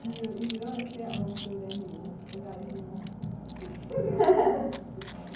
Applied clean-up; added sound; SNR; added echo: none; Coin (dropping) / Zipper (clothing); 11 dB; reverberation time 0.9 s.